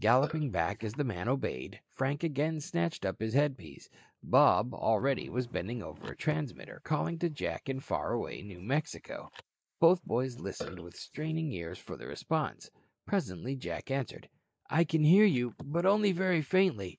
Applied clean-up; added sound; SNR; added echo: neural mask model Resemble Enhance denoiser.